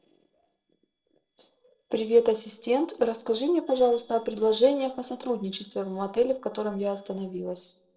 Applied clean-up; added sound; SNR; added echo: neural separator model SepFormer DNS4.